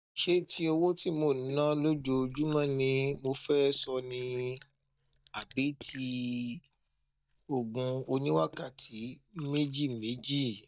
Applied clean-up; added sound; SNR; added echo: neural mask model DeepFilterNet 3.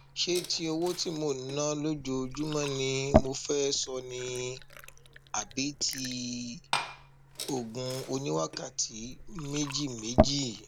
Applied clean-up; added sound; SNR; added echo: none; Liquid; 2 dB; none.